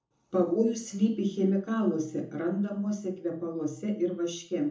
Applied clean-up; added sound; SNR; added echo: none; none; none; reverberation time 0.6 s.